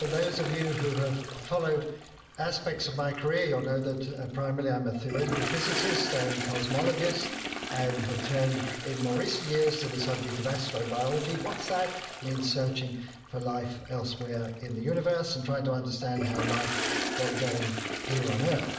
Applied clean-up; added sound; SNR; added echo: none; Toilet flush; 6 dB; reverberation time 0.8 s.